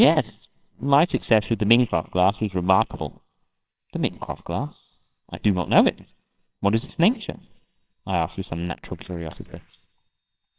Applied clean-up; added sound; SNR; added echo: neural separator model SepFormer WHAMR!.